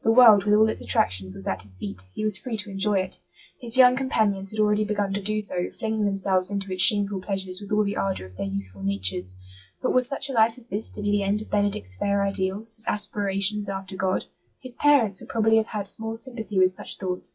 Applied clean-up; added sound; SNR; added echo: classical method log-MMSE.